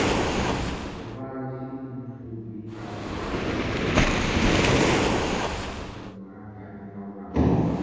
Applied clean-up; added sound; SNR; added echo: none; Waves, surf; -5 dB; reverberation time 2.1 s.